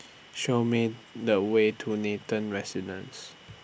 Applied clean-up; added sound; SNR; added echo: none; none; none; none.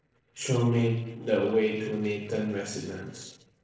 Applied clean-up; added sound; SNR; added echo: neural separator model SepFormer DNS4.